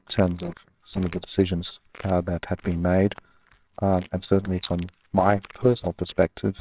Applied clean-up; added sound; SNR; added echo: neural separator model SepFormer WHAMR!.